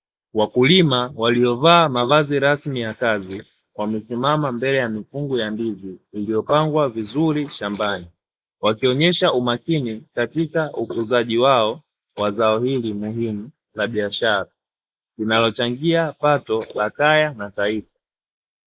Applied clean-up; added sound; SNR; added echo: neural mask model Resemble Enhance denoiser.